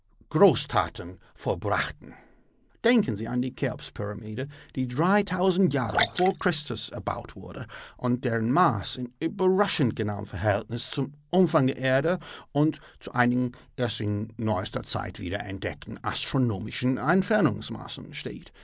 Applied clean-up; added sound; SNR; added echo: neural mask model Resemble Enhance denoiser.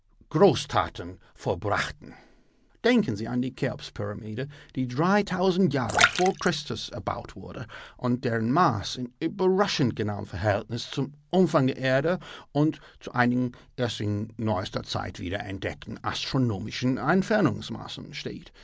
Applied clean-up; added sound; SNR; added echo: none; Splash, splatter; 3 dB; none.